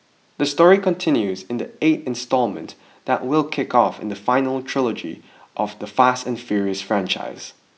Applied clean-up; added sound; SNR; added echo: none; none; none; none.